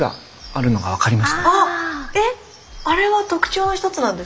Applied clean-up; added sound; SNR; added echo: none; Breathing; 18 dB; none.